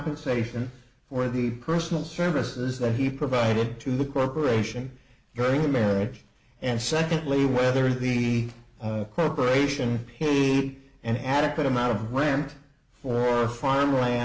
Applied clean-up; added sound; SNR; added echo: none; none; none; none.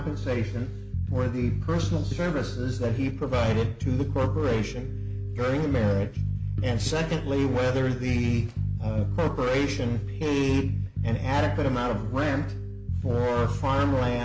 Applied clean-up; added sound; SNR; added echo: none; Bass guitar; 1 dB; none.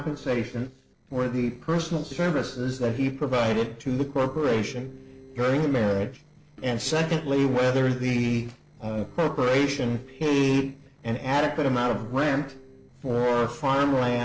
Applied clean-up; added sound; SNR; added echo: neural separator model SepFormer DNS4.